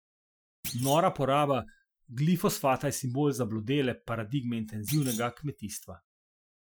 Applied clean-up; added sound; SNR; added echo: classical method Wiener filter.